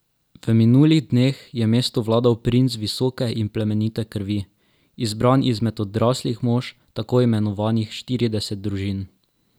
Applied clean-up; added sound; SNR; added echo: none; none; none; none.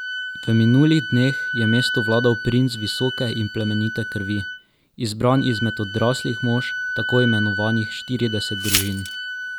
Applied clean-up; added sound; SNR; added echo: none; Wind instrument, woodwind instrument + Glass; 6 dB; none.